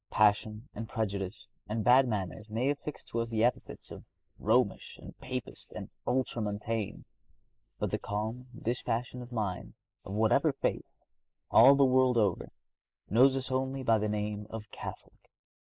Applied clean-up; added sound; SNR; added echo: neural mask model Resemble Enhance denoiser.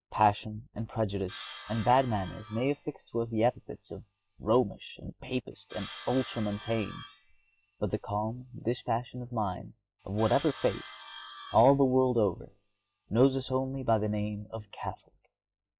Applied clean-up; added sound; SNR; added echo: classical method log-MMSE.